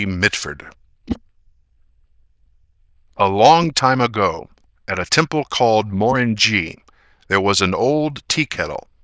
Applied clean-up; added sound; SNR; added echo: neural diffusion model UNIVERSE++.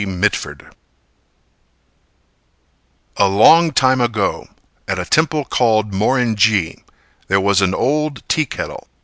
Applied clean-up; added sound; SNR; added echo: none; none; none; none.